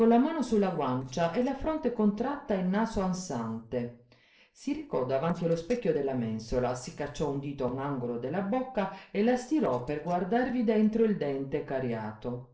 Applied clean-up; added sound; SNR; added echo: neural separator model SepFormer DNS4.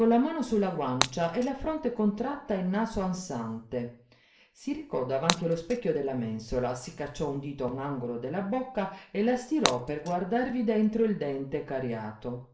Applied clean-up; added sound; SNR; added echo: none; Shatter; 7 dB; reverberation time 0.5 s.